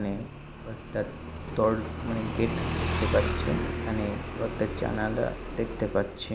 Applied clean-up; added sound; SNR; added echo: none; Motorcycle; 2 dB; none.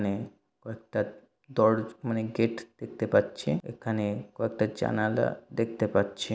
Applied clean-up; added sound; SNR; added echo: none; none; none; none.